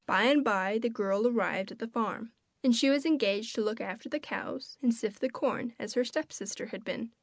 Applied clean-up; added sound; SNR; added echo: none; none; none; none.